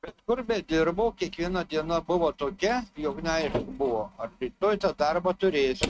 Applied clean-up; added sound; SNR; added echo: neural mask model RNNoise.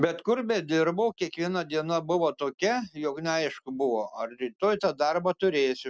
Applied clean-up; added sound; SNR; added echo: none; none; none; none.